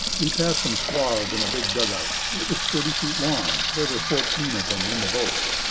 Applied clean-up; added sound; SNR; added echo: none; Sink (filling or washing) / Water tap, faucet; -3 dB; none.